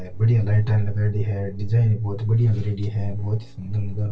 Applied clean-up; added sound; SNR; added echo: neural separator model SepFormer DNS4.